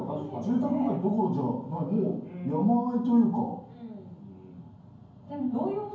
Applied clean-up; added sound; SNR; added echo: none; none; none; reverberation time 0.9 s.